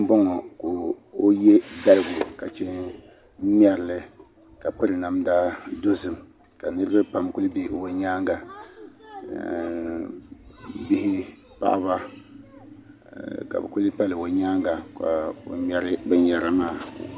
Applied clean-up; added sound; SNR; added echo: none; none; none; none.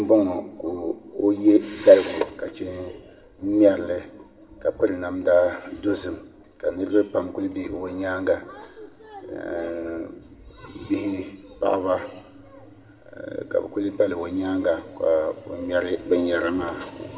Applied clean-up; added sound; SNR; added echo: none; none; none; reverberation time 0.9 s.